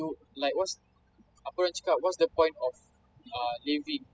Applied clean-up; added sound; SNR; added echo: classical method spectral subtraction.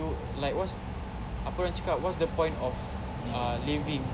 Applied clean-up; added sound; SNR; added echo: none; none; none; none.